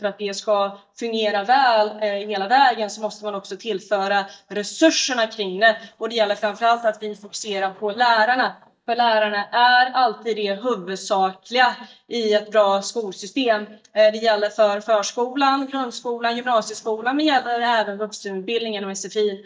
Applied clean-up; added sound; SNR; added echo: neural mask model DeepFilterNet 3.